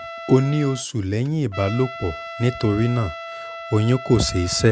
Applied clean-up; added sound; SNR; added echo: none; Trumpet; 13 dB; none.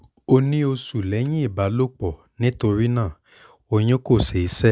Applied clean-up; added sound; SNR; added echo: none; none; none; none.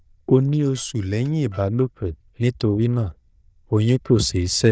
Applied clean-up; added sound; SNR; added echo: neural diffusion model UNIVERSE++.